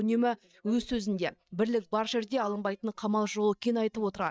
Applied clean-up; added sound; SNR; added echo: neural mask model DeepFilterNet 3.